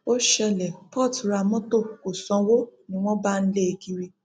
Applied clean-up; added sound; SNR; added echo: none; none; none; none.